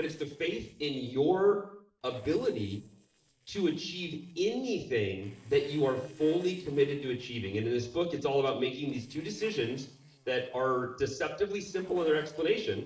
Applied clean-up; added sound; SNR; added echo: neural separator model SepFormer DNS4.